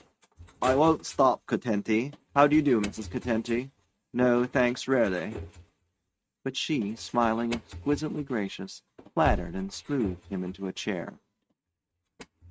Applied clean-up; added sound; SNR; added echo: neural mask model RNNoise.